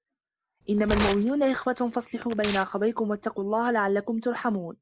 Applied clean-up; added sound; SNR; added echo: none; Tearing; 9 dB; none.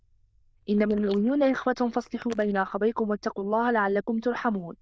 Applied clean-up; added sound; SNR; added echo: neural diffusion model UNIVERSE++.